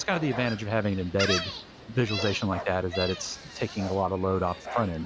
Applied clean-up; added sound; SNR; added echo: none; Bark + Gull, seagull; 8 dB; none.